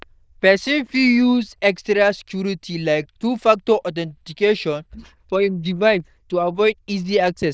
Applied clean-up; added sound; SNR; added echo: neural diffusion model UNIVERSE++.